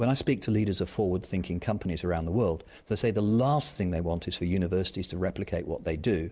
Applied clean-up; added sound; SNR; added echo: none; none; none; none.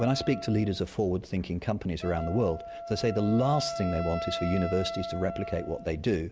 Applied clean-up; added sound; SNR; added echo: none; Wind instrument, woodwind instrument; 9 dB; none.